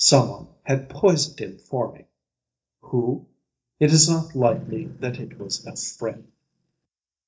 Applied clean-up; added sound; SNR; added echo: neural mask model DeepFilterNet 3.